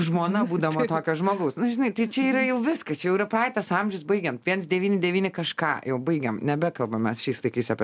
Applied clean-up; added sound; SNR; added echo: none; none; none; none.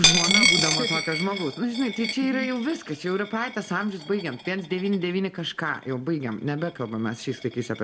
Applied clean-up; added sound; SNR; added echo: none; Coin (dropping); 1 dB; reverberation time 1.0 s.